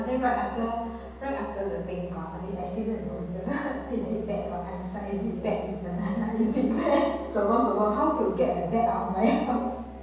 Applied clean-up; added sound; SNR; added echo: none; Musical instrument; 13 dB; reverberation time 1.1 s.